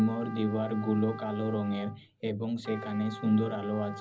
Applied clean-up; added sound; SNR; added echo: none; Trumpet; 14 dB; reverberation time 0.4 s.